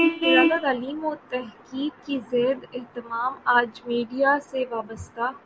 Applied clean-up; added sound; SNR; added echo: none; Vehicle horn, car horn, honking; 3 dB; none.